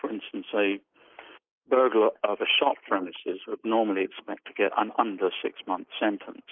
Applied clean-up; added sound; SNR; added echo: neural mask model Resemble Enhance denoiser.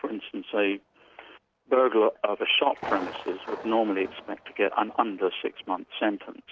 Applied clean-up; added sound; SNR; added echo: none; Thunder; 17 dB; none.